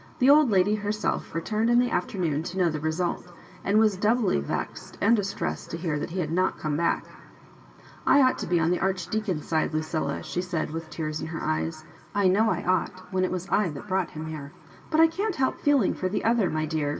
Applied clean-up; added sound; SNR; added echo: none; none; none; reverberation time 2.5 s.